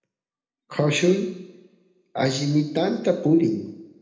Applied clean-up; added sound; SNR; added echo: none; none; none; reverberation time 0.9 s.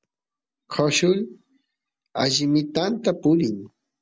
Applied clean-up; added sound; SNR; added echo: none; none; none; none.